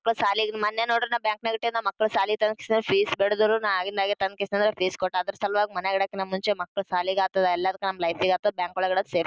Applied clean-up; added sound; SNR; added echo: none; none; none; none.